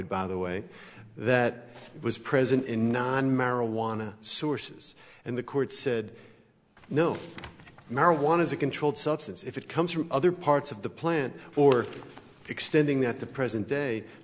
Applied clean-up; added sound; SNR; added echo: none; none; none; none.